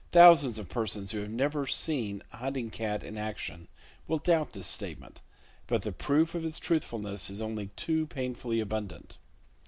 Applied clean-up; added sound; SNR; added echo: none; none; none; none.